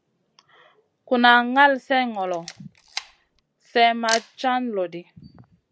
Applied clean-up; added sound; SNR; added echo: none; Camera; 15 dB; none.